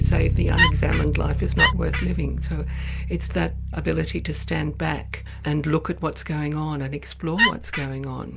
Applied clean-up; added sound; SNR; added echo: none; Bass guitar + Wood; -2 dB; none.